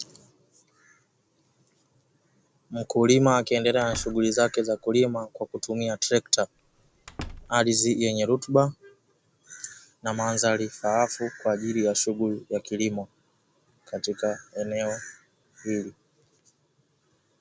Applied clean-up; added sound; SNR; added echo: none; Slam; 16 dB; none.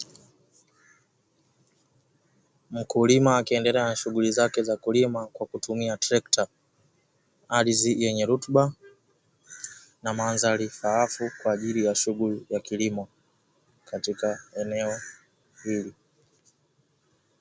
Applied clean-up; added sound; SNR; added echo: none; none; none; none.